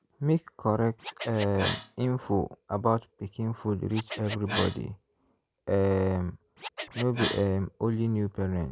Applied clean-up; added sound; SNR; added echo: none; Scratching (performance technique); 12 dB; none.